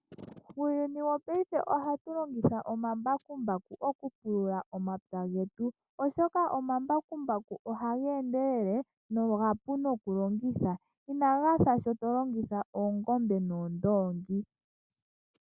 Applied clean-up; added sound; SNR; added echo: none; none; none; none.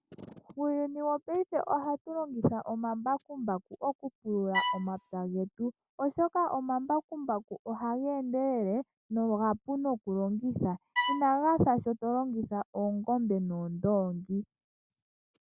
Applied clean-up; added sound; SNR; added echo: none; Bowed string instrument; 2 dB; none.